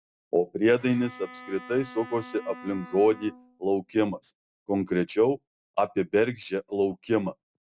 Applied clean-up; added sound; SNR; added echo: none; Bowed string instrument; 19 dB; none.